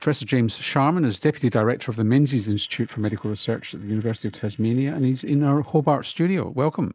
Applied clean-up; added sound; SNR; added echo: neural mask model Resemble Enhance denoiser.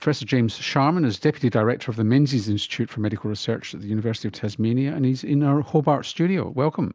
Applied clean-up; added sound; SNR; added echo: none; none; none; none.